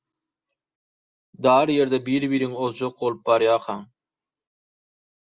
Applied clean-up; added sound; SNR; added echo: none; none; none; none.